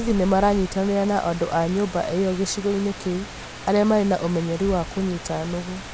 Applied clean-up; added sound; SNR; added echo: none; Rain; 12 dB; none.